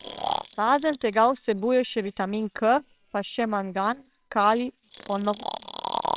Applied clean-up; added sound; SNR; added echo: neural separator model SepFormer WHAMR!.